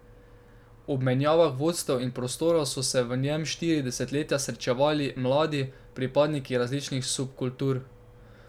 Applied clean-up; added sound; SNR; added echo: none; none; none; none.